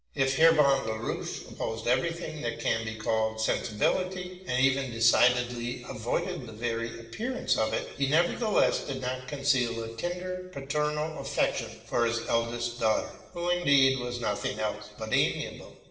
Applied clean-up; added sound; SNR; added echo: none; none; none; reverberation time 1.0 s.